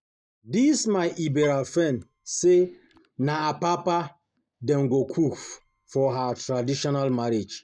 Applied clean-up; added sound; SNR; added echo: neural mask model DeepFilterNet 3.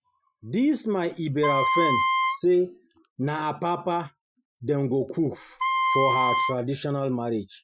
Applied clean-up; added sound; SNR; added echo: classical method Wiener filter.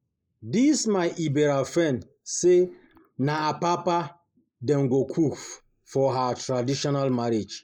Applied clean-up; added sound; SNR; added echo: neural mask model Resemble Enhance denoiser.